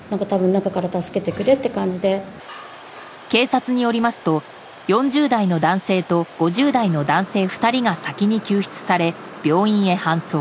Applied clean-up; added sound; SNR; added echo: none; none; none; none.